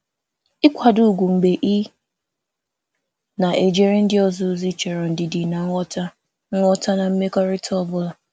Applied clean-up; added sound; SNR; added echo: none; none; none; none.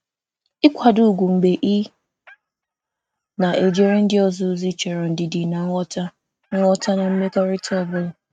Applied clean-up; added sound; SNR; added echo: neural mask model RNNoise.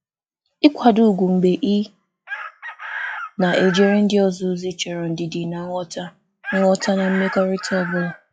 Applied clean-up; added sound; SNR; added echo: classical method log-MMSE.